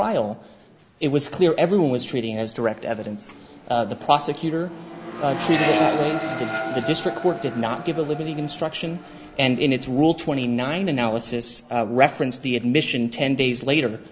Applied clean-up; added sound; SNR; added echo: none; Accelerating, revving, vroom; 10 dB; none.